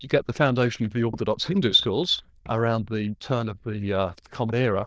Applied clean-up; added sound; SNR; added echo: neural diffusion model UNIVERSE++.